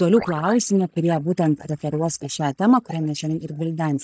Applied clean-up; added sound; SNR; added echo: neural mask model DeepFilterNet 3.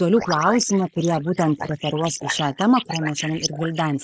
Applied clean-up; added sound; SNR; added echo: neural mask model Resemble Enhance denoiser.